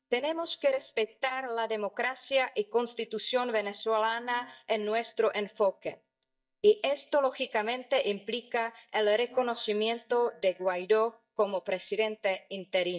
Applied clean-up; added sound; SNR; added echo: neural mask model DeepFilterNet 3.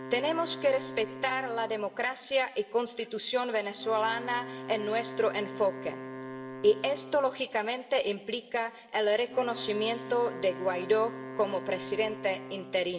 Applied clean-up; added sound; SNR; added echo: none; Wind instrument, woodwind instrument; 12 dB; reverberation time 1.5 s.